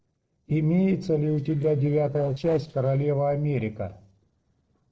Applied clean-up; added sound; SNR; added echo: neural separator model SepFormer DNS4.